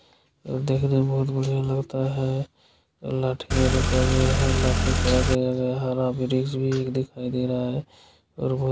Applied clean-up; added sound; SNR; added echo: none; Car; -3 dB; none.